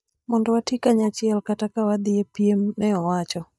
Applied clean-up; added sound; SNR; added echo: neural mask model DeepFilterNet 3.